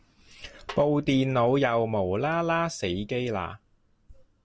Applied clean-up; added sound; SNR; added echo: none; Snare drum; 19 dB; none.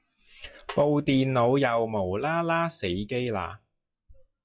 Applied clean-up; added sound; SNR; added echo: classical method log-MMSE.